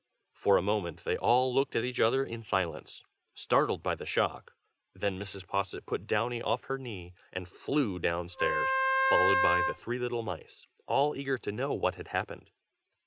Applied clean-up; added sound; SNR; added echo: none; Wind instrument, woodwind instrument; -3 dB; none.